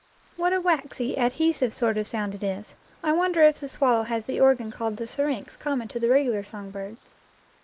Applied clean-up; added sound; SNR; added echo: neural mask model Resemble Enhance denoiser.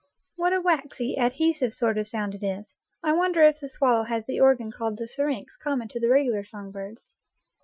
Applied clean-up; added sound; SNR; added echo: classical method Wiener filter.